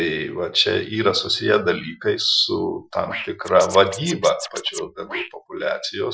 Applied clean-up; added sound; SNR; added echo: classical method Wiener filter.